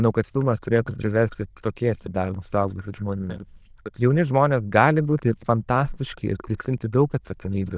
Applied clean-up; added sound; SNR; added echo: neural diffusion model UNIVERSE++.